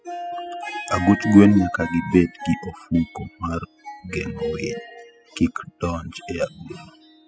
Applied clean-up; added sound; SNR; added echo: classical method spectral subtraction.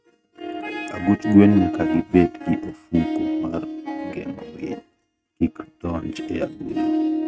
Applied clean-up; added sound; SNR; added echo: neural mask model RNNoise.